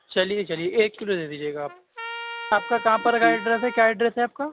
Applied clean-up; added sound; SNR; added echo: none; Trumpet; 13 dB; none.